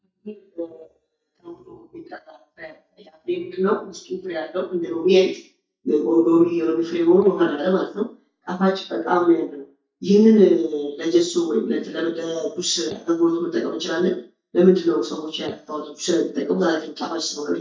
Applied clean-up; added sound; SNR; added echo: neural mask model DeepFilterNet 3.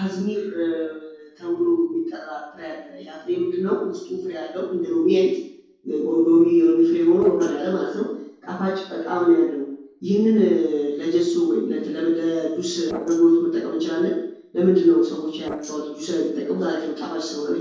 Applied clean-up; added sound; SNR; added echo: neural separator model SepFormer DNS4.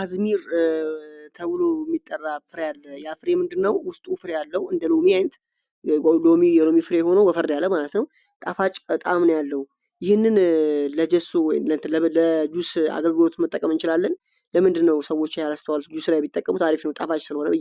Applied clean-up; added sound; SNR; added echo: none; none; none; none.